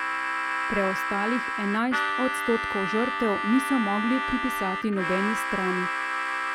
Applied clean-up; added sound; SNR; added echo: none; Harmonica; 0 dB; none.